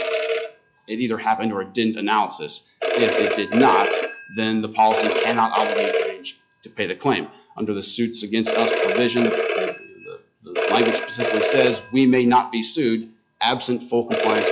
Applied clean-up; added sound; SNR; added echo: classical method log-MMSE.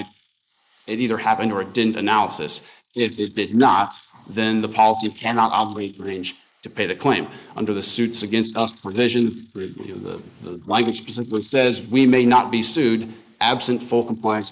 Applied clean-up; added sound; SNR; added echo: neural mask model Resemble Enhance denoiser.